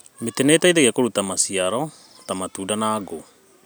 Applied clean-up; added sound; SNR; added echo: none; none; none; none.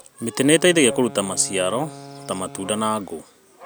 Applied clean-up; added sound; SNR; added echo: none; Wind instrument, woodwind instrument + Bark; 17 dB; none.